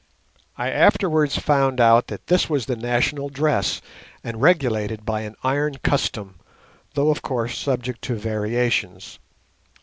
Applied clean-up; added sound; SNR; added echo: none; none; none; none.